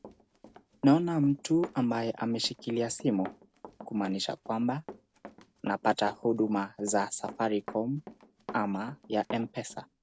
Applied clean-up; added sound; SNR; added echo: none; Run; 18 dB; none.